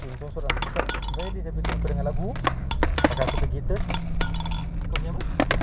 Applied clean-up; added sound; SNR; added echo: none; Skateboard + Coin (dropping); 4 dB; none.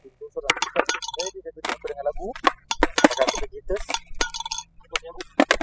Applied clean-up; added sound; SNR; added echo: classical method spectral subtraction.